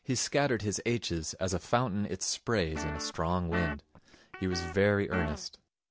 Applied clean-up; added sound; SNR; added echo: none; Guitar; 8 dB; none.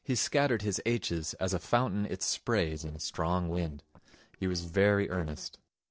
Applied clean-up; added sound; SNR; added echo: neural separator model SepFormer DNS4.